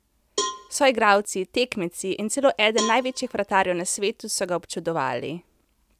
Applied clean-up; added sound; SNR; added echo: none; Cowbell; 11 dB; none.